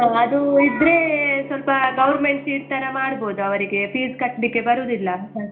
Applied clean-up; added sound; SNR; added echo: none; Gong; 18 dB; reverberation time 0.4 s.